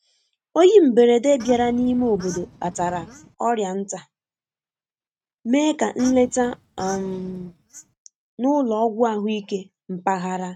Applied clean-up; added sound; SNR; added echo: neural mask model RNNoise.